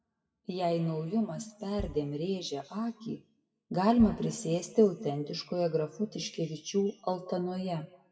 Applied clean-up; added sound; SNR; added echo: classical method WPE with log-MMSE.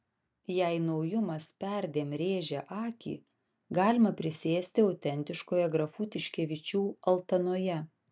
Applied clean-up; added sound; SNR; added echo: none; none; none; none.